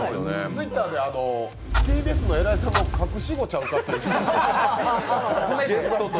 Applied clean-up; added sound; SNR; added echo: none; Clock; -1 dB; none.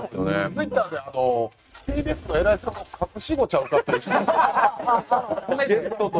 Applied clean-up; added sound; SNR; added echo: neural mask model RNNoise.